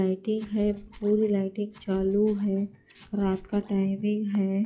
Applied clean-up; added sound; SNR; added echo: classical method log-MMSE.